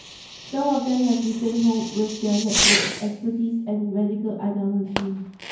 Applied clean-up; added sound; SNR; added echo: none; Fireworks; 5 dB; reverberation time 0.9 s.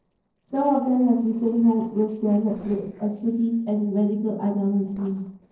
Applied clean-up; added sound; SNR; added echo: neural separator model SepFormer DNS4.